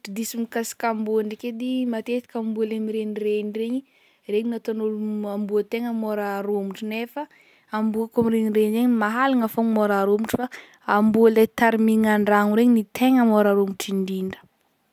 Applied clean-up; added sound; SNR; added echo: none; none; none; none.